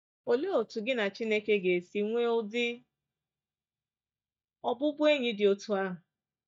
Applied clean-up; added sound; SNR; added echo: neural mask model DeepFilterNet 3.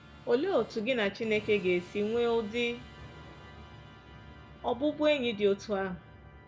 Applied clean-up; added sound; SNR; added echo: none; Musical instrument; 18 dB; none.